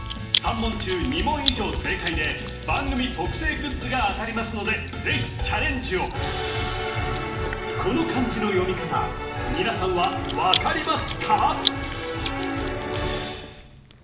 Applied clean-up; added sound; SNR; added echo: none; Chewing, mastication; 9 dB; reverberation time 0.8 s.